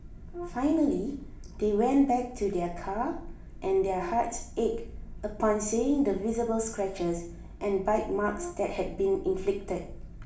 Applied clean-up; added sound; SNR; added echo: none; Brass instrument; 16 dB; reverberation time 0.5 s.